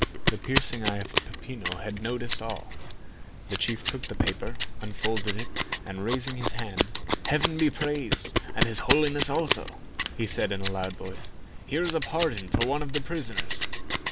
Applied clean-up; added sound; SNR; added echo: none; Scissors; -1 dB; none.